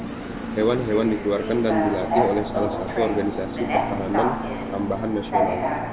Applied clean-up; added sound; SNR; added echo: none; Subway, metro, underground; 1 dB; none.